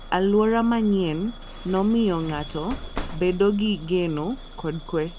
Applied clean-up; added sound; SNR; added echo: none; Bus / Alarm; 12 dB; none.